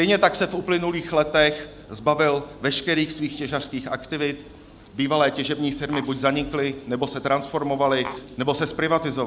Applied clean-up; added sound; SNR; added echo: none; Tap; 13 dB; none.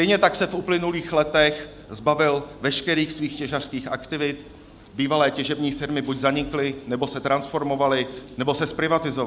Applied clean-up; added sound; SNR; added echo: none; none; none; none.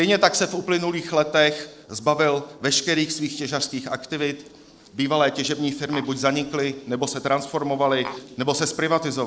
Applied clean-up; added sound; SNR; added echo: neural separator model SepFormer DNS4.